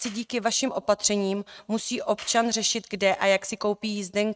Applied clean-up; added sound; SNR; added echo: neural mask model RNNoise.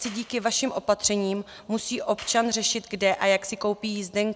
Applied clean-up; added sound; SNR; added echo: none; Clapping; 20 dB; none.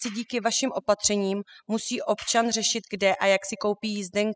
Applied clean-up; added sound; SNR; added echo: classical method spectral subtraction.